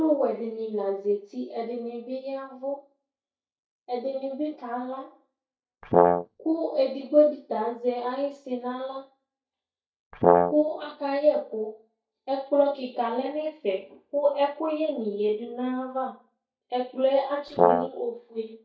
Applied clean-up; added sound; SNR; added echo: neural mask model DeepFilterNet 3.